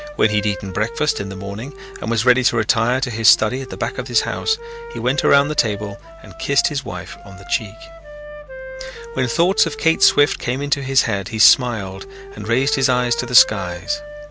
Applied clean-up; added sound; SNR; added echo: none; Wind instrument, woodwind instrument; 14 dB; none.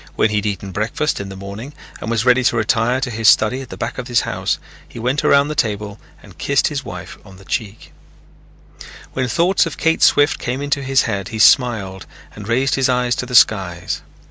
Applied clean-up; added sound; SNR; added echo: none; none; none; none.